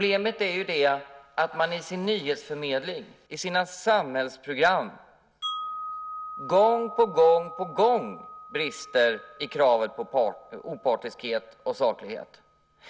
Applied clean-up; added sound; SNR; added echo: none; Wind chime; 16 dB; none.